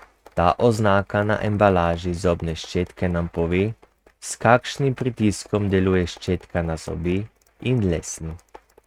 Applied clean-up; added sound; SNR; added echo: neural mask model RNNoise.